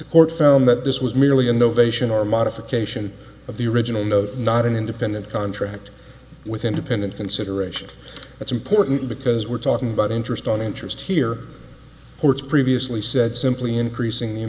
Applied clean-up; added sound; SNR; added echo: none; Snare drum; 18 dB; none.